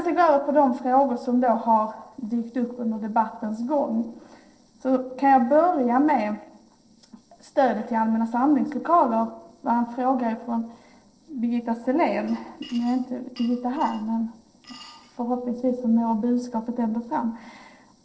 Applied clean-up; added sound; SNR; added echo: neural separator model SepFormer DNS4.